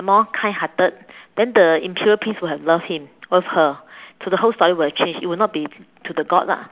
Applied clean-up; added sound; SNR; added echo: none; none; none; none.